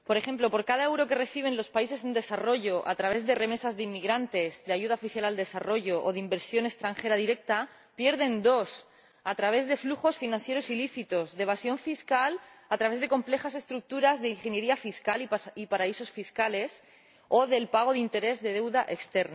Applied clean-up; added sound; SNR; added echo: none; none; none; none.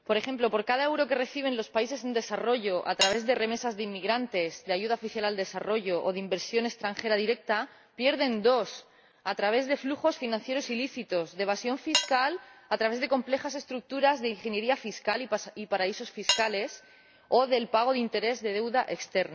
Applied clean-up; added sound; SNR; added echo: none; Cutlery, silverware / Dishes, pots, and pans; 8 dB; none.